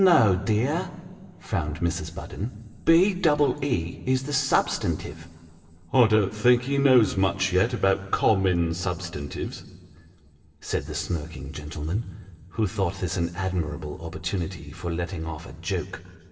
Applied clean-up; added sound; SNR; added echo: none; none; none; reverberation time 2.0 s.